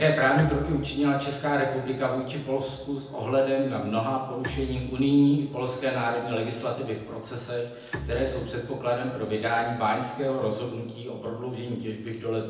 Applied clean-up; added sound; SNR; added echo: none; Bowed string instrument; 15 dB; reverberation time 0.9 s.